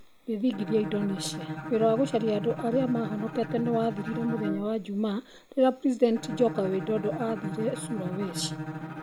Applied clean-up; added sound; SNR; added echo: none; Bowed string instrument; 9 dB; none.